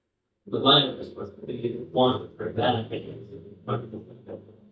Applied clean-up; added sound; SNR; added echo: neural mask model DeepFilterNet 3.